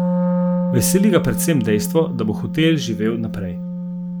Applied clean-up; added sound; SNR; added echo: none; Wind instrument, woodwind instrument; 2 dB; none.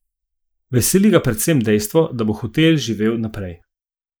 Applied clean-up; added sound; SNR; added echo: neural mask model Resemble Enhance denoiser.